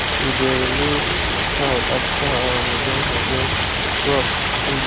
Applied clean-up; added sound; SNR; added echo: none; Stream; -5 dB; none.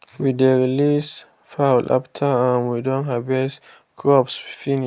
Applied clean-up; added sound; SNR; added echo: none; none; none; none.